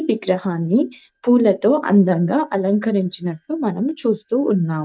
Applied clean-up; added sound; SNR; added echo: neural mask model DeepFilterNet 3.